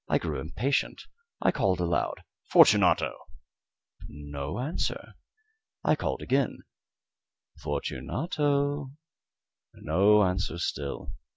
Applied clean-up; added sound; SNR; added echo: none; none; none; none.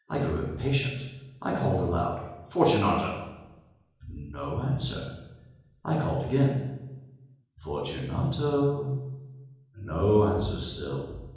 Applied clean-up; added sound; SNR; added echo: none; none; none; reverberation time 1.0 s.